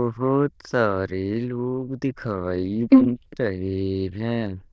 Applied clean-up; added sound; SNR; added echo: neural diffusion model UNIVERSE++.